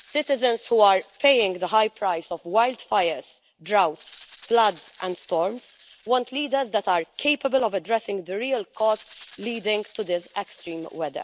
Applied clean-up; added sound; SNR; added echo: none; Rattle (instrument); 19 dB; none.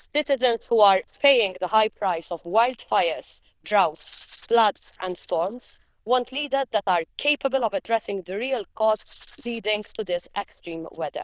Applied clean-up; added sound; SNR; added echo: neural diffusion model UNIVERSE++.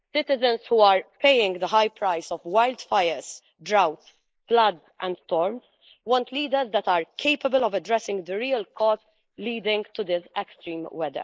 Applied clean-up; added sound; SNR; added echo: neural mask model Resemble Enhance denoiser.